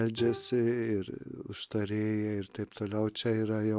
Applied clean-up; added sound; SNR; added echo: neural mask model RNNoise.